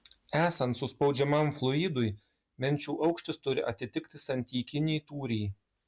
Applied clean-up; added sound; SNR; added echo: none; none; none; none.